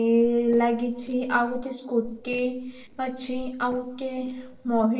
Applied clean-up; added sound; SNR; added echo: neural separator model SepFormer DNS4.